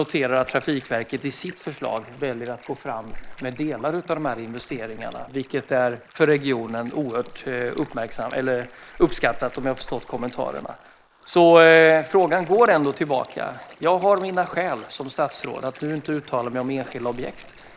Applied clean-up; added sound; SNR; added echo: neural mask model Resemble Enhance denoiser.